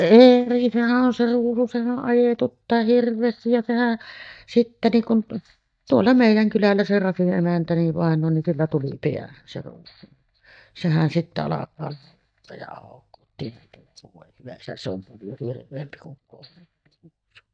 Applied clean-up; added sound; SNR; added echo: neural mask model DeepFilterNet 3.